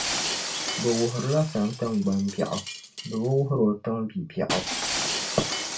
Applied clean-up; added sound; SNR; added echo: none; Shatter; 5 dB; reverberation time 0.2 s.